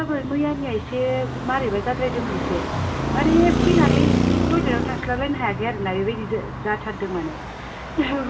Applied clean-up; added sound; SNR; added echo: none; Traffic noise, roadway noise; 0 dB; reverberation time 0.8 s.